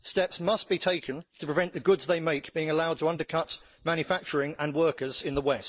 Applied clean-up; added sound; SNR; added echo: neural mask model Resemble Enhance denoiser.